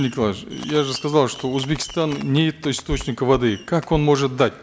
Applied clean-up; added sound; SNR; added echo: none; Fireworks; 20 dB; none.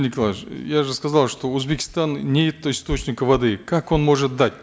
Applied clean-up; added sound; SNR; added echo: none; none; none; none.